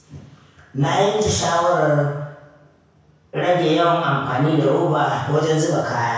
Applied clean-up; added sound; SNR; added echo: none; none; none; reverberation time 1.0 s.